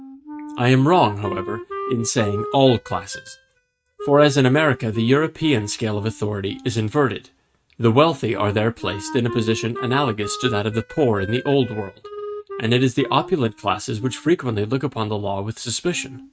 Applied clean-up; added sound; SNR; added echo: neural mask model RNNoise.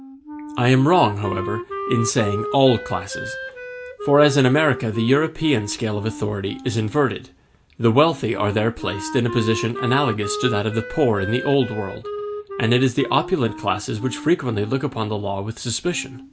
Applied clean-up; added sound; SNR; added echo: none; Wind instrument, woodwind instrument; 11 dB; none.